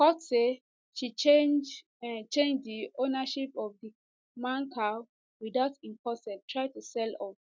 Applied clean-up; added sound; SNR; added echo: none; none; none; none.